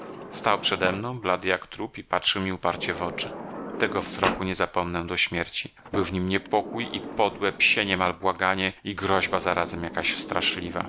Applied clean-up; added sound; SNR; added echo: none; Sliding door; 11 dB; none.